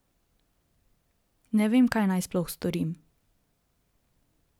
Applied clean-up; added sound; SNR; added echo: none; none; none; none.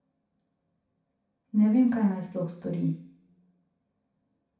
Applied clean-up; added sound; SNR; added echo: none; none; none; reverberation time 0.6 s.